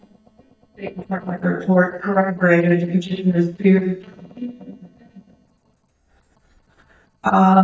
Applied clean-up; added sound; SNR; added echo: neural mask model DeepFilterNet 3.